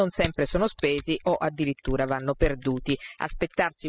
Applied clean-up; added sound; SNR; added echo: classical method spectral subtraction.